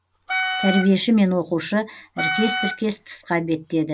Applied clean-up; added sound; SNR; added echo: none; Wind instrument, woodwind instrument; 5 dB; none.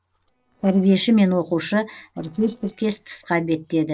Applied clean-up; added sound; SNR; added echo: neural separator model SepFormer DNS4.